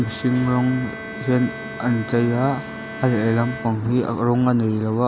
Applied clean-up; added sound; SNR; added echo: none; Bowed string instrument; 14 dB; none.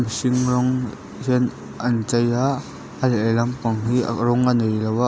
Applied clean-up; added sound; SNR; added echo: none; none; none; none.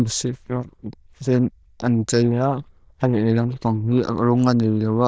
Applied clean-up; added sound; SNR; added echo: neural diffusion model UNIVERSE++.